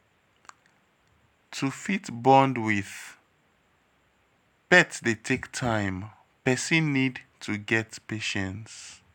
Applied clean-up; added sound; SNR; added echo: none; none; none; none.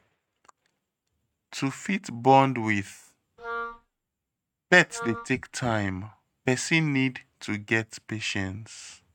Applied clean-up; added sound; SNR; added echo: neural mask model RNNoise.